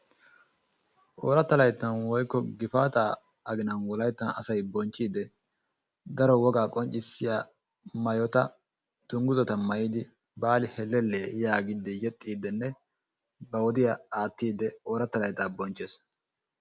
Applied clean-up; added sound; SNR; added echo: none; none; none; none.